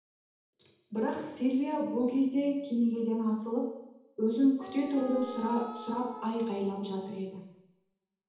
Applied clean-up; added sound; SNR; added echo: none; Wind instrument, woodwind instrument; 15 dB; reverberation time 0.8 s.